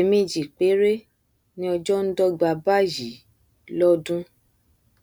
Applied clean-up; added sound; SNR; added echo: none; none; none; none.